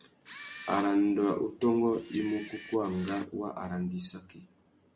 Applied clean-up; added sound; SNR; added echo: none; Camera; 14 dB; none.